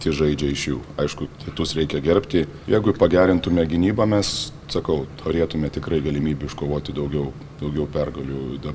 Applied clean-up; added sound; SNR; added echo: none; none; none; none.